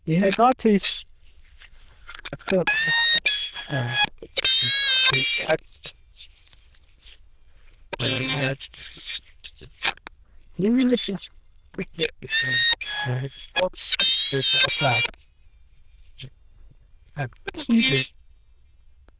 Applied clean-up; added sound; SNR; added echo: neural diffusion model UNIVERSE++.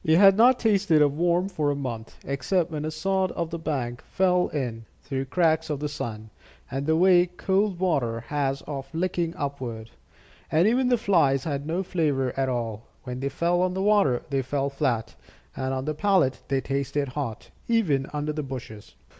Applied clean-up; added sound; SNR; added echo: none; none; none; none.